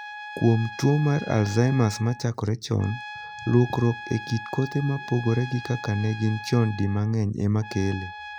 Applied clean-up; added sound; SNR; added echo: none; Trumpet; 14 dB; none.